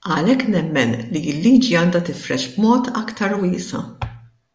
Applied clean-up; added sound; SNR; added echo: none; none; none; none.